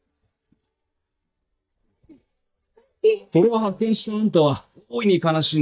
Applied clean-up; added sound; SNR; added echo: neural mask model DeepFilterNet 3.